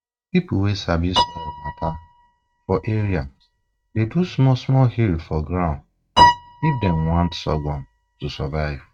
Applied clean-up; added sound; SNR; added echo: neural mask model RNNoise.